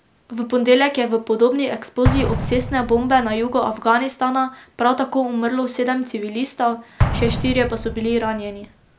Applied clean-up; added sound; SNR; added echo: none; Explosion; 8 dB; none.